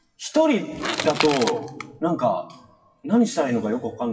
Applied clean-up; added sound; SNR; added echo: classical method WPE with log-MMSE.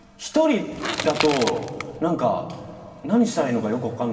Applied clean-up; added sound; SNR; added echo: none; Crushing / Wood; 6 dB; reverberation time 2.3 s.